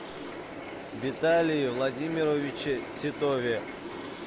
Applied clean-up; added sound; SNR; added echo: none; none; none; none.